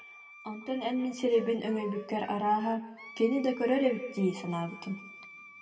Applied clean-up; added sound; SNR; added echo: none; Wind instrument, woodwind instrument; 18 dB; reverberation time 1.2 s.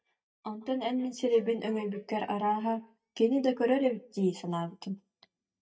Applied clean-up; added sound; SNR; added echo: neural mask model DeepFilterNet 3.